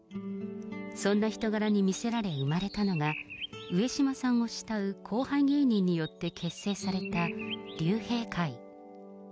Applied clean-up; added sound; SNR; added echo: none; Chirp, tweet; 15 dB; none.